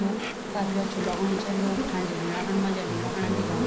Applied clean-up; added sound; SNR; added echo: none; Insect; 1 dB; reverberation time 0.3 s.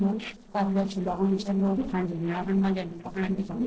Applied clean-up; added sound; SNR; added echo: neural separator model SepFormer DNS4.